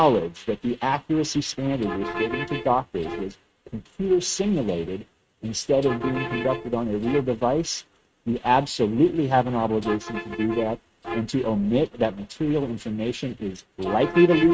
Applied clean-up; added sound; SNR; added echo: neural mask model RNNoise.